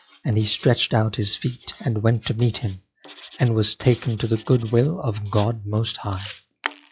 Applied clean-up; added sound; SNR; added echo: classical method log-MMSE.